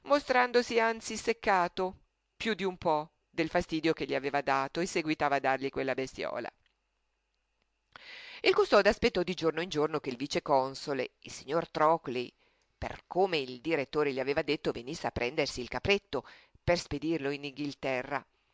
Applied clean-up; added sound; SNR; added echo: none; none; none; none.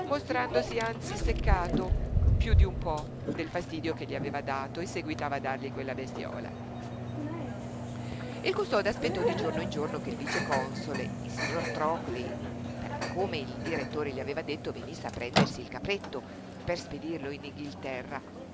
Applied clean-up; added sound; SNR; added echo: none; Microwave oven; -3 dB; none.